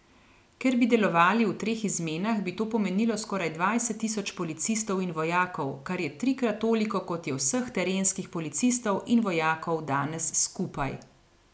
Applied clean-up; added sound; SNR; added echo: none; none; none; none.